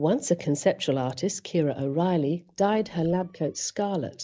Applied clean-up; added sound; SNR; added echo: neural mask model DeepFilterNet 3.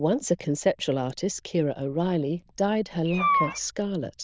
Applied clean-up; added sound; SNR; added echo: neural diffusion model UNIVERSE++.